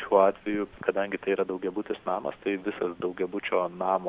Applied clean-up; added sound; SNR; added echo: none; none; none; none.